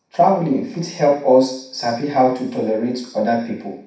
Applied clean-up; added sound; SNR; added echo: none; none; none; reverberation time 0.6 s.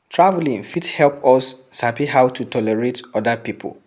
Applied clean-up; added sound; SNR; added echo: none; none; none; none.